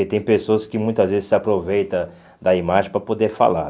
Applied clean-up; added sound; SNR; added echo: none; none; none; none.